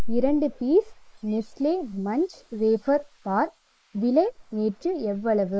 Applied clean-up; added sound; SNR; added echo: neural mask model Resemble Enhance denoiser.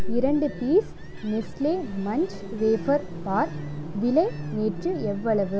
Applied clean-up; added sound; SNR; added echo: none; Ocean; 20 dB; none.